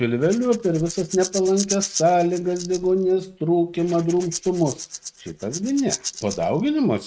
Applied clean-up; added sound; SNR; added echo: neural mask model RNNoise.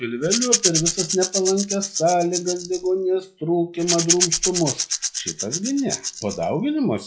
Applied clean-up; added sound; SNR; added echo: classical method log-MMSE.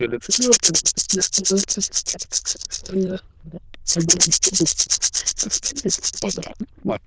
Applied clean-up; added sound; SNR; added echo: neural diffusion model UNIVERSE++.